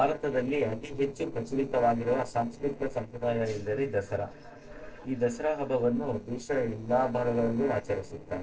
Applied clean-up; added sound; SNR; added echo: neural separator model SepFormer DNS4.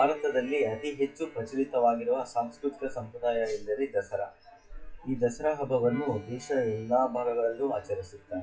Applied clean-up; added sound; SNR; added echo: classical method WPE with log-MMSE.